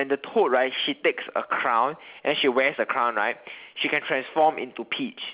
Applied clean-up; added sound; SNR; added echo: none; none; none; none.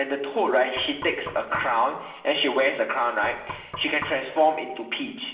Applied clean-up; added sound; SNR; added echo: none; Knock; 16 dB; reverberation time 0.9 s.